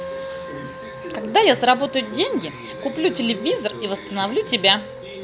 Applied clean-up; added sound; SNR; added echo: none; Wind instrument, woodwind instrument; 14 dB; none.